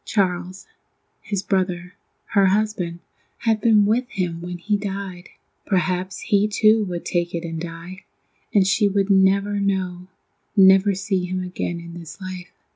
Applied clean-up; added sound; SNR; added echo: none; none; none; none.